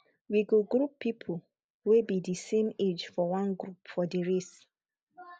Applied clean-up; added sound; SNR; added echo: none; none; none; none.